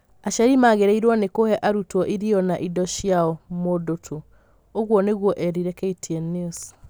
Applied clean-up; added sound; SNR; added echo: none; none; none; none.